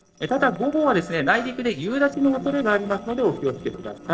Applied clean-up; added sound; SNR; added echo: neural separator model SepFormer DNS4.